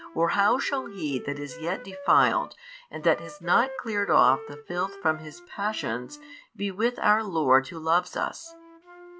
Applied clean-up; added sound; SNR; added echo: none; Wind instrument, woodwind instrument; 17 dB; none.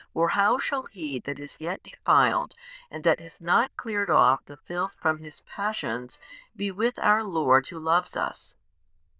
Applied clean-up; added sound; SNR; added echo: neural diffusion model UNIVERSE++.